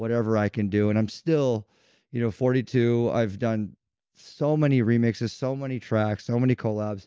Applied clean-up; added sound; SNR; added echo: none; none; none; none.